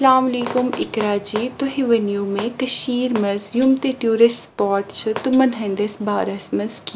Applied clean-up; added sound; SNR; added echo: none; Tambourine; 16 dB; none.